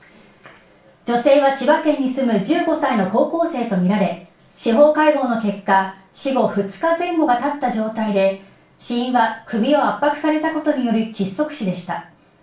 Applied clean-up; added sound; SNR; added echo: none; none; none; reverberation time 0.3 s.